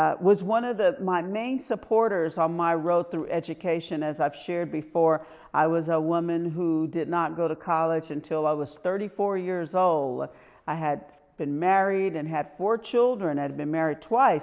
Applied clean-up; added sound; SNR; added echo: neural mask model Resemble Enhance denoiser.